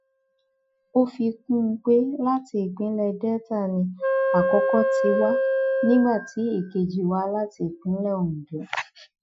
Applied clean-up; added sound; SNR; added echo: classical method Wiener filter.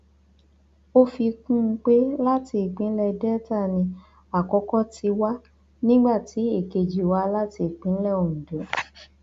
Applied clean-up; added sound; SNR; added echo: none; none; none; none.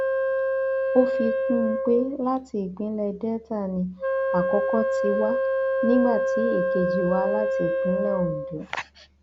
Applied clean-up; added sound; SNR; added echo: none; Wind instrument, woodwind instrument; -1 dB; none.